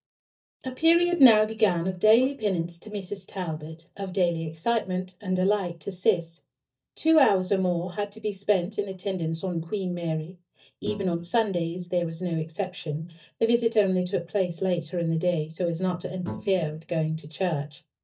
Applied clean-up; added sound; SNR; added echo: neural mask model DeepFilterNet 3.